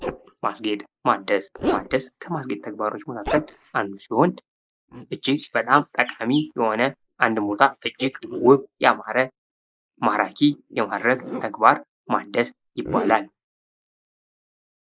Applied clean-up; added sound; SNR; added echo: neural mask model Resemble Enhance denoiser.